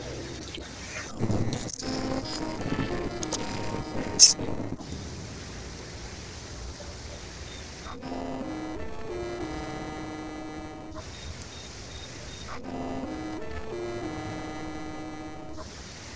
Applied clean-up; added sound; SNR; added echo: neural separator model SepFormer DNS4.